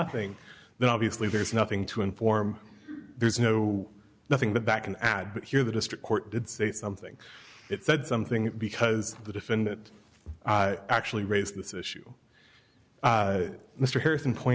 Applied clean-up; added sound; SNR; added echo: none; none; none; none.